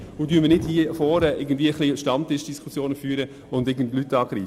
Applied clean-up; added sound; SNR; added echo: none; Thunder; 18 dB; none.